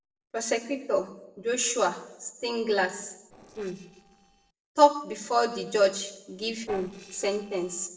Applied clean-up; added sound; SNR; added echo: neural separator model SepFormer DNS4.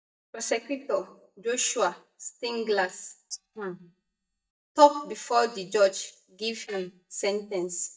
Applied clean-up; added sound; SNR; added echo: neural mask model DeepFilterNet 3.